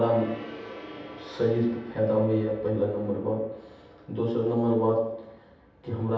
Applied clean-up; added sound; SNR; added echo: none; Gong; 17 dB; reverberation time 0.9 s.